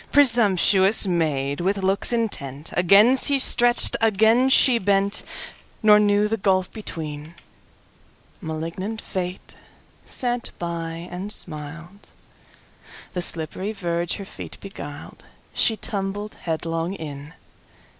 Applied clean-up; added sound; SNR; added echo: none; none; none; none.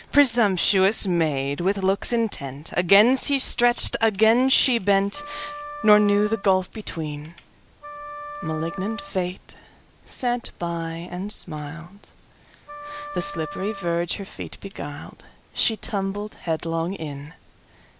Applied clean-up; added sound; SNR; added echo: none; Wind instrument, woodwind instrument; 14 dB; none.